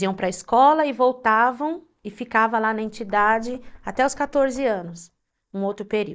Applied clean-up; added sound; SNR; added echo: neural mask model DeepFilterNet 3.